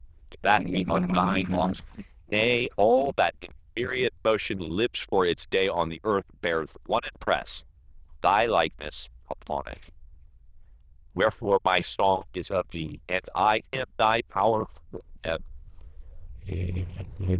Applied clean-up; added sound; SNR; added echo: neural diffusion model UNIVERSE++.